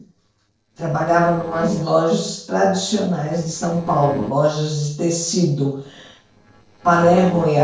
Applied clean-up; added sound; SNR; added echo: neural separator model SepFormer DNS4.